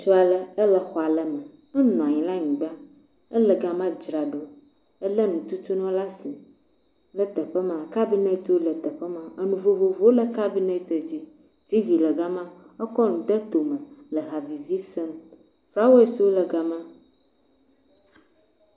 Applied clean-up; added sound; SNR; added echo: none; none; none; none.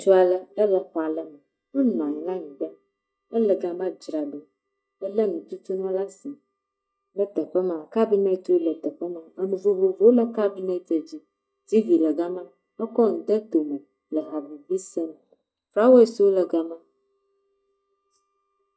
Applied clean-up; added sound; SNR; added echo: neural mask model DeepFilterNet 3.